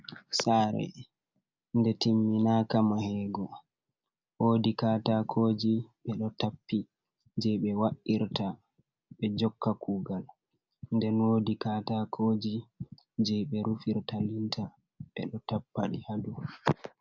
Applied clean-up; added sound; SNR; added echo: none; none; none; none.